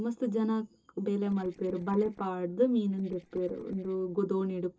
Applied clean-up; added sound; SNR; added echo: neural separator model SepFormer DNS4.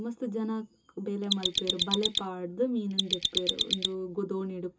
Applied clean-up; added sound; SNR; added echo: none; Mechanisms; -3 dB; reverberation time 0.2 s.